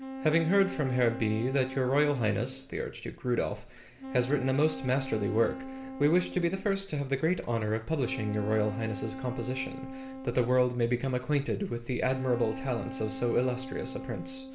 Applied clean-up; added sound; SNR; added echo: none; Wind instrument, woodwind instrument; 11 dB; reverberation time 1.9 s.